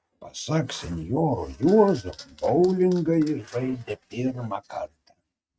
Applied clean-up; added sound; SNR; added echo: neural mask model RNNoise.